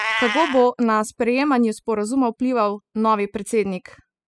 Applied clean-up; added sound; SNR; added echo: classical method spectral subtraction.